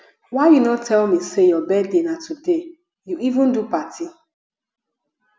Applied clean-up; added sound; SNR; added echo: none; none; none; none.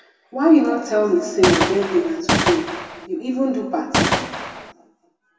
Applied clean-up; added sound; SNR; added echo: none; Gunshot, gunfire; 1 dB; reverberation time 1.9 s.